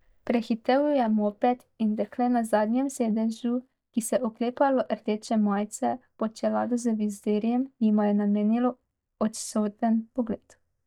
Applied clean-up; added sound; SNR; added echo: neural mask model DeepFilterNet 3.